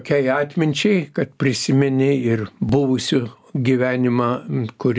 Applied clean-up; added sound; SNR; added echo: none; none; none; none.